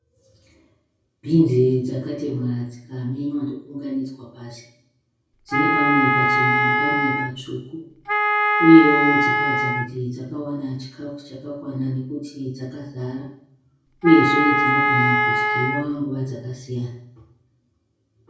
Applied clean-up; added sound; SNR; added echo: none; Wind instrument, woodwind instrument; -3 dB; reverberation time 0.6 s.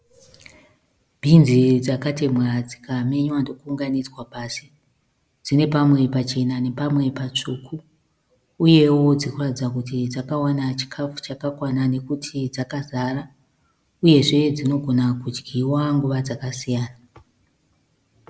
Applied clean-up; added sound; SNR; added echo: none; none; none; none.